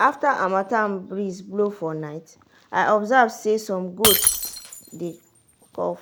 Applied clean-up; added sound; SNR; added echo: none; Shatter; 6 dB; none.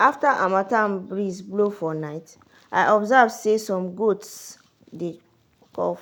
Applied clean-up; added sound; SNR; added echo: none; none; none; none.